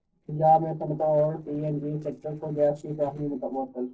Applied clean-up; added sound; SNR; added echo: neural separator model SepFormer DNS4.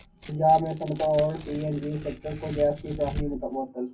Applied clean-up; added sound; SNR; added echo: none; Tearing; 12 dB; reverberation time 0.3 s.